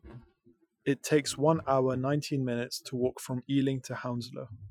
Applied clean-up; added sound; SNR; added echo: classical method Wiener filter.